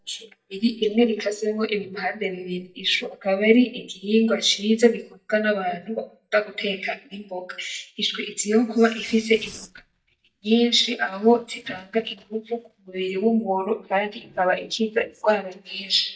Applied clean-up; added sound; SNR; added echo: neural mask model DeepFilterNet 3.